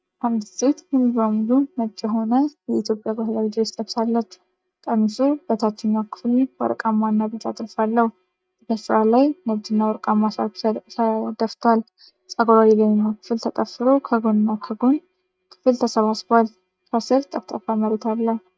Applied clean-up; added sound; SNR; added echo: neural mask model DeepFilterNet 3.